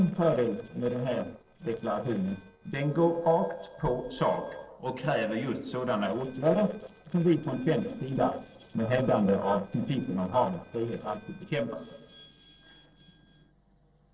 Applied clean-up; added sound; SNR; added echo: neural separator model SepFormer DNS4.